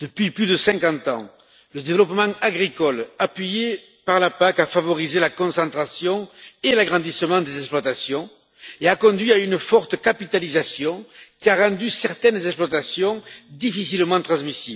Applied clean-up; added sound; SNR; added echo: none; none; none; none.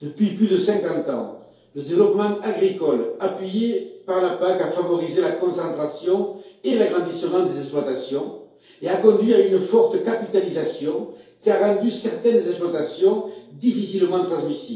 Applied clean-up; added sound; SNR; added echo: none; none; none; reverberation time 2.4 s.